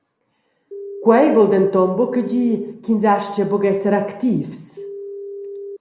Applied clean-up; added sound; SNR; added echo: none; Telephone; 12 dB; none.